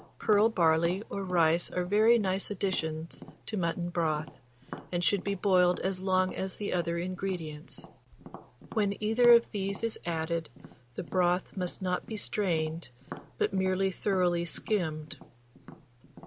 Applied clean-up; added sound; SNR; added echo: none; Tap; 18 dB; none.